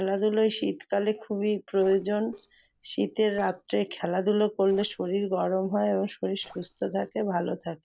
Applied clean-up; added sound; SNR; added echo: neural separator model SepFormer DNS4.